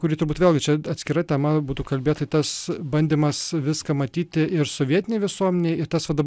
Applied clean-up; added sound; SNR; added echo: none; none; none; none.